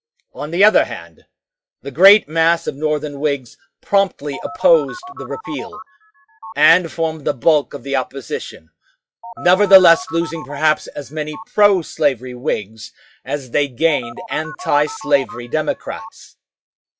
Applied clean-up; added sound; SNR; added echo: classical method log-MMSE.